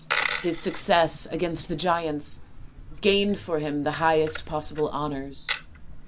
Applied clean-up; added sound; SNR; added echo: none; Walk, footsteps + Coin (dropping); 8 dB; none.